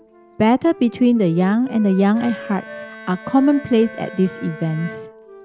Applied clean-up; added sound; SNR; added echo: none; Bowed string instrument + Wind instrument, woodwind instrument; 17 dB; none.